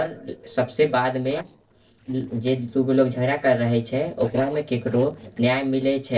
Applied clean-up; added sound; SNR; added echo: neural separator model SepFormer DNS4.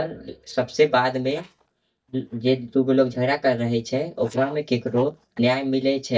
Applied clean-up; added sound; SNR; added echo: neural mask model DeepFilterNet 3.